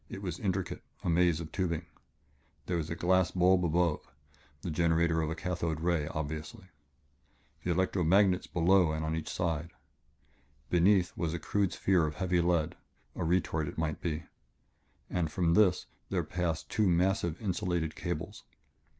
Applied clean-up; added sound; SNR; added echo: none; none; none; none.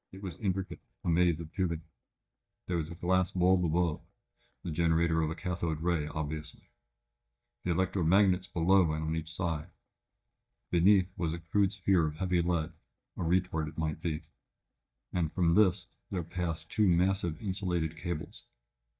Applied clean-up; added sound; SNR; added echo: neural mask model DeepFilterNet 3.